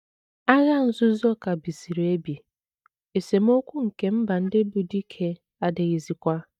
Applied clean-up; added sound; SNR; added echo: neural mask model DeepFilterNet 3.